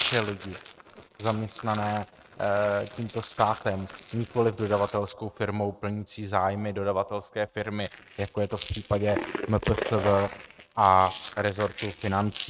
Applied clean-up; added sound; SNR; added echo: neural mask model RNNoise.